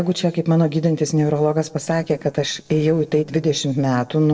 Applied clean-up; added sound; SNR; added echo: neural separator model SepFormer DNS4.